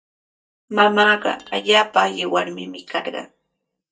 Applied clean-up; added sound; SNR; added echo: neural mask model DeepFilterNet 3.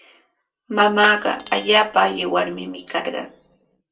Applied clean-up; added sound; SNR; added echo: neural separator model SepFormer DNS4.